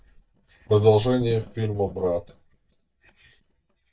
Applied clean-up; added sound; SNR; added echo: neural mask model DeepFilterNet 3.